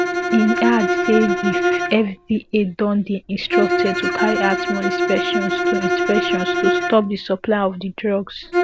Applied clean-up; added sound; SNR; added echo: none; Bowed string instrument; 1 dB; none.